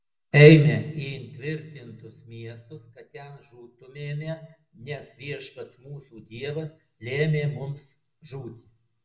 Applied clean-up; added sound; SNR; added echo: none; none; none; reverberation time 0.2 s.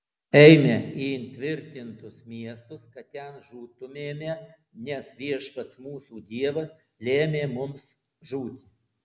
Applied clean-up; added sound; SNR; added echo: none; none; none; none.